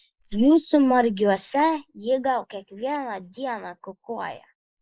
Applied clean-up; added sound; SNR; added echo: neural mask model Resemble Enhance denoiser.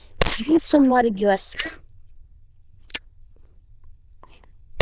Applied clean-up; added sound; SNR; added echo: neural diffusion model UNIVERSE++.